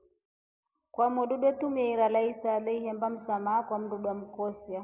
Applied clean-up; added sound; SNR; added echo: none; none; none; none.